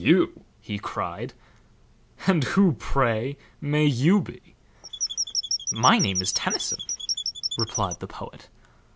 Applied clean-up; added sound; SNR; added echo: none; Squeak / Chirp, tweet; 4 dB; none.